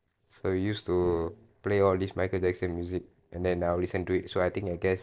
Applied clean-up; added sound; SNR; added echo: neural separator model SepFormer DNS4.